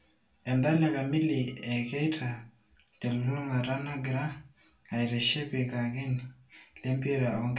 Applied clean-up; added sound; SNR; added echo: none; none; none; reverberation time 0.3 s.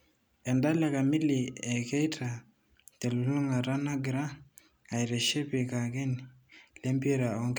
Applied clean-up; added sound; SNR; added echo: none; none; none; none.